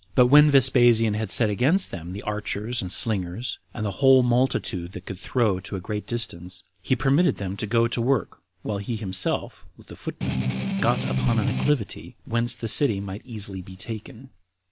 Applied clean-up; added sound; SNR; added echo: none; Strum; 1 dB; none.